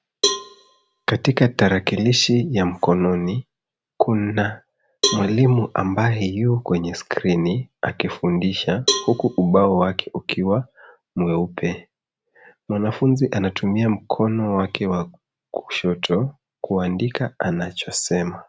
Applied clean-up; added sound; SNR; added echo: none; Cowbell; 8 dB; none.